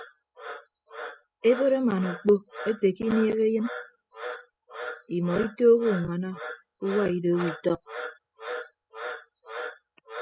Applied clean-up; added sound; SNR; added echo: classical method spectral subtraction.